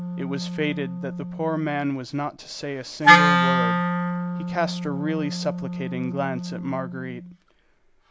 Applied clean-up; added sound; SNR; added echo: none; Wind instrument, woodwind instrument; -5 dB; none.